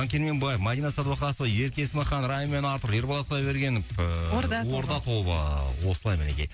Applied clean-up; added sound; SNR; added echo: none; none; none; none.